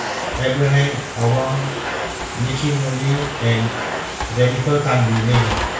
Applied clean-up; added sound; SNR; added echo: none; Domestic sounds, home sounds; 6 dB; reverberation time 0.6 s.